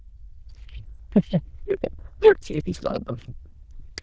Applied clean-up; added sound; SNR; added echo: neural diffusion model UNIVERSE++.